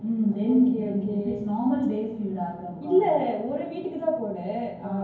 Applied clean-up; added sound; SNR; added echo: none; none; none; reverberation time 0.9 s.